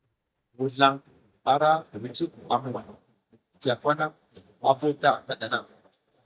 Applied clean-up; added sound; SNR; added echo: neural mask model DeepFilterNet 3.